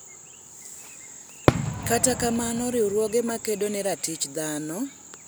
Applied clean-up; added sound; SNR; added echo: none; Fireworks; 2 dB; none.